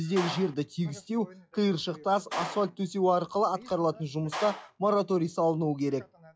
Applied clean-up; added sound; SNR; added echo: classical method log-MMSE.